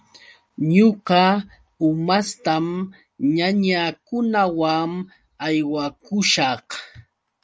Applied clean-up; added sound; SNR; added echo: none; none; none; none.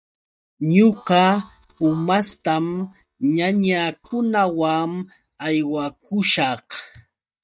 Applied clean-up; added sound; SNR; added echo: neural mask model DeepFilterNet 3.